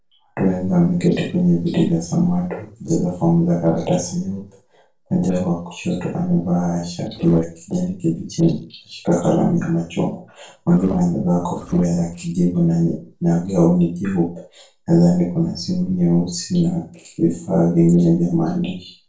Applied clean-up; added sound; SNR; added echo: neural separator model SepFormer DNS4.